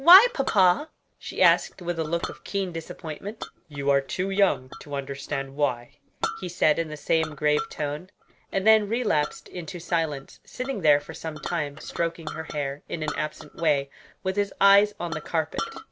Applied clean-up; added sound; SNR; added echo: none; Chink, clink; 14 dB; none.